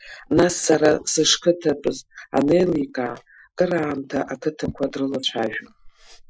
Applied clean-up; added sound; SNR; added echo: classical method Wiener filter.